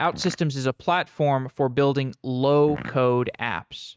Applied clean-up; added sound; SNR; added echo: neural mask model RNNoise.